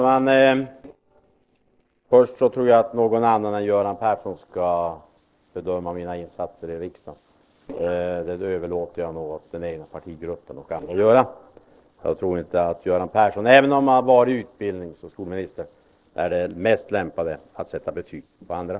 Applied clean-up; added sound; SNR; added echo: neural separator model SepFormer DNS4.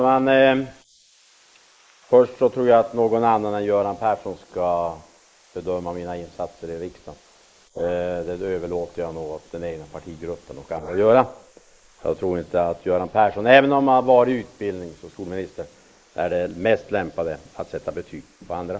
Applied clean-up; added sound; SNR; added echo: neural mask model Resemble Enhance denoiser.